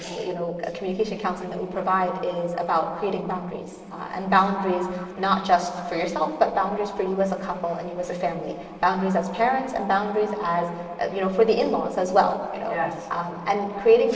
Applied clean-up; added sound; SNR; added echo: neural separator model SepFormer DNS4.